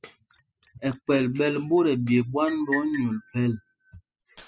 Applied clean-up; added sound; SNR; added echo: classical method spectral subtraction.